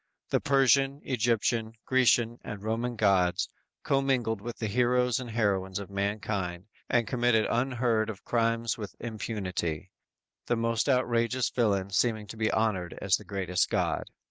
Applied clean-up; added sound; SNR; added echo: none; none; none; none.